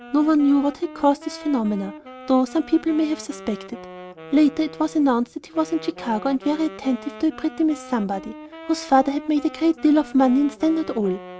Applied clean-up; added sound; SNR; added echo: none; Wind instrument, woodwind instrument; 17 dB; none.